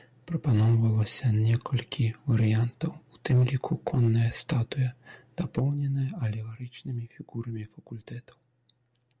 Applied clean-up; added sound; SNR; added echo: none; none; none; none.